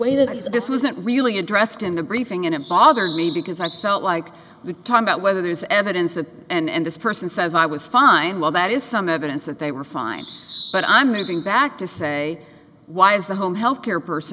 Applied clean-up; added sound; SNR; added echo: none; Bird vocalization, bird call, bird song; 12 dB; none.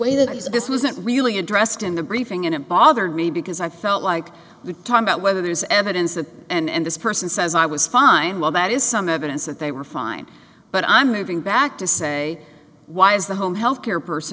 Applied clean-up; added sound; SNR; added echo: none; none; none; none.